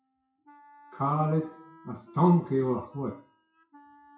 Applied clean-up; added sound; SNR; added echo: classical method WPE with log-MMSE.